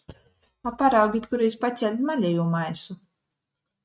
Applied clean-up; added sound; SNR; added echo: neural mask model RNNoise.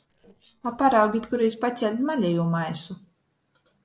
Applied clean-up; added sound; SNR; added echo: neural separator model SepFormer DNS4.